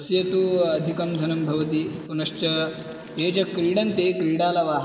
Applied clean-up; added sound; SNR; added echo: none; Wind; 14 dB; reverberation time 2.8 s.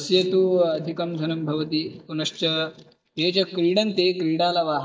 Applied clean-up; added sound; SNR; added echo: neural mask model DeepFilterNet 3.